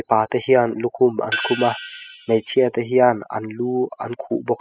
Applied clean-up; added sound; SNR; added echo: classical method spectral subtraction.